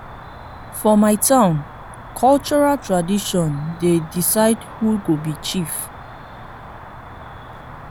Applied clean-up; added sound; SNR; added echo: none; Cricket; 16 dB; none.